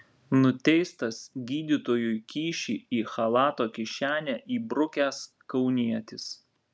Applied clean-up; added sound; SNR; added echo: none; none; none; none.